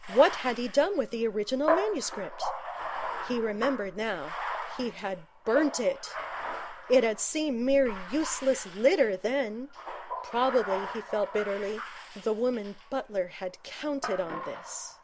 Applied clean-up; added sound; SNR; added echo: none; Bathtub (filling or washing); 8 dB; none.